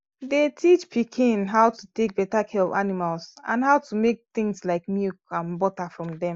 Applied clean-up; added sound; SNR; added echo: none; none; none; none.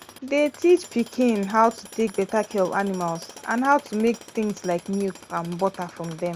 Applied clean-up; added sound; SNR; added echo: none; Tools; 20 dB; none.